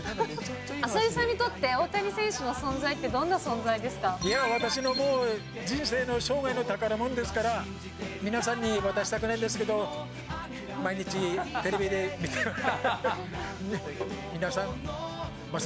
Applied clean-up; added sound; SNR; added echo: none; Tap; 10 dB; none.